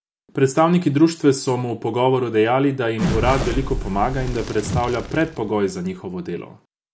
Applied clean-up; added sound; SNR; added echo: none; Crackle; 6 dB; none.